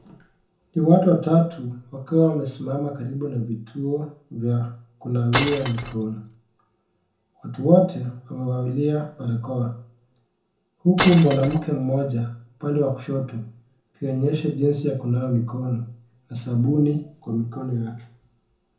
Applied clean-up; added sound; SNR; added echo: none; Glass; 4 dB; reverberation time 0.6 s.